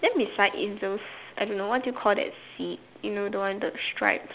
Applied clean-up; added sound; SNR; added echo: none; none; none; none.